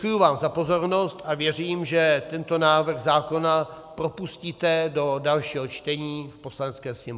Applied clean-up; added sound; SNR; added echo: none; none; none; none.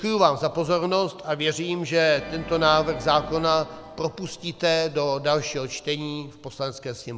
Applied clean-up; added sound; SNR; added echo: none; Organ; 19 dB; none.